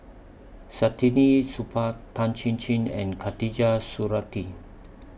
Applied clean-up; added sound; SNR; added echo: none; none; none; none.